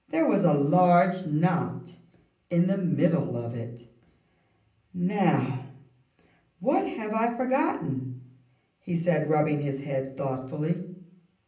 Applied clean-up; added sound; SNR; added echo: none; none; none; reverberation time 0.6 s.